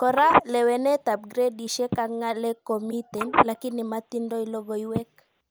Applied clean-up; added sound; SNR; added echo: none; Telephone; 3 dB; none.